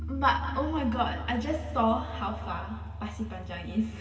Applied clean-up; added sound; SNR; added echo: none; Piano; 7 dB; reverberation time 2.6 s.